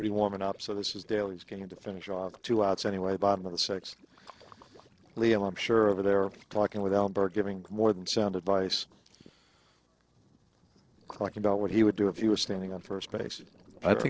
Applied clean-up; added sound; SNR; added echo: neural separator model SepFormer DNS4.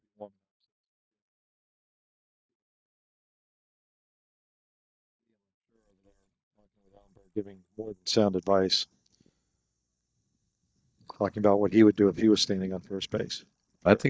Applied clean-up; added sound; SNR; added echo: neural mask model DeepFilterNet 3.